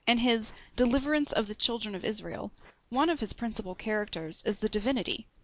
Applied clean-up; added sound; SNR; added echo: none; none; none; none.